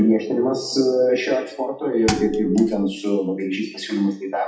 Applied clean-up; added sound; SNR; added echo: classical method WPE with log-MMSE.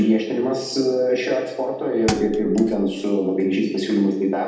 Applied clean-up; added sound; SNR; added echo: none; Thump, thud; 16 dB; reverberation time 0.8 s.